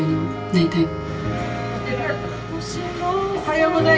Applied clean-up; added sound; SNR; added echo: none; Wind instrument, woodwind instrument; 13 dB; reverberation time 0.2 s.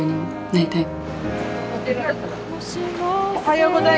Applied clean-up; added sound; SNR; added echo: none; none; none; none.